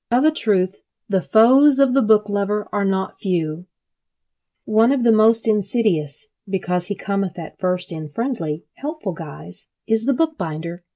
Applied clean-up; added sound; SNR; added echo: none; none; none; none.